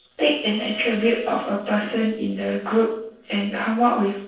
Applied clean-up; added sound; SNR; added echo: neural separator model SepFormer DNS4.